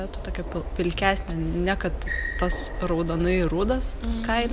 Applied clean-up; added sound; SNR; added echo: none; none; none; none.